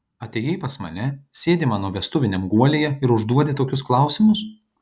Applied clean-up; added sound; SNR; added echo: none; none; none; none.